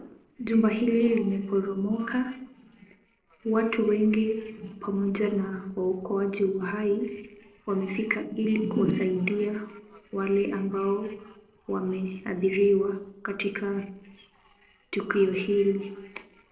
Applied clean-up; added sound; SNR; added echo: neural separator model SepFormer DNS4.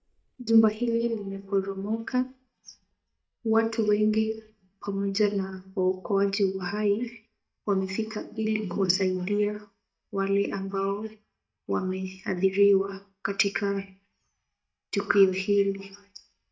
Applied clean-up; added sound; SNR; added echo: neural mask model DeepFilterNet 3.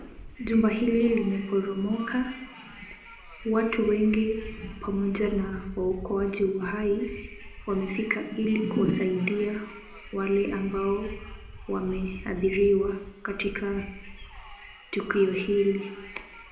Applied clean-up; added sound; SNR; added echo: none; Wind; 16 dB; reverberation time 0.7 s.